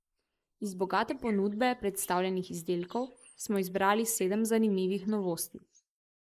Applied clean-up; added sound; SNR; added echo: neural mask model Resemble Enhance denoiser.